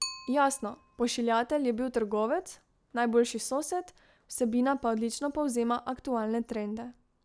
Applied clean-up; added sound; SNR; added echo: none; Bicycle; 15 dB; none.